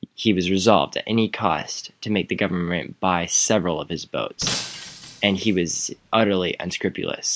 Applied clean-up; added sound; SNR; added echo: none; Shatter; 11 dB; none.